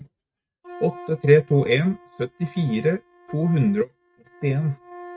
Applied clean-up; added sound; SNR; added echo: neural mask model RNNoise.